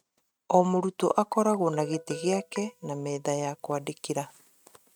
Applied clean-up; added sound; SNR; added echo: neural mask model RNNoise.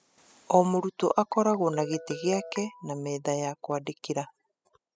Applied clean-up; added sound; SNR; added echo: classical method spectral subtraction.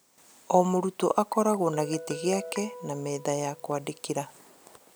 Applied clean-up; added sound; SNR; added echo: none; Guitar; 16 dB; none.